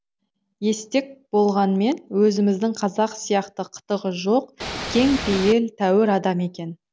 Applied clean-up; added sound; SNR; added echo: none; Ocean / Boat, Water vehicle; 7 dB; none.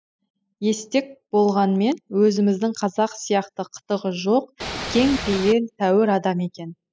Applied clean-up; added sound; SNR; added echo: classical method spectral subtraction.